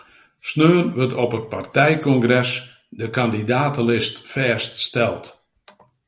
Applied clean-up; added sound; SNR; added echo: none; none; none; none.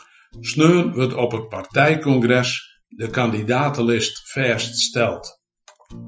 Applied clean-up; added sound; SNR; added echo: classical method Wiener filter.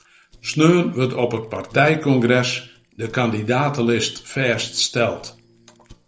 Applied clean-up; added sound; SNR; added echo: neural separator model SepFormer DNS4.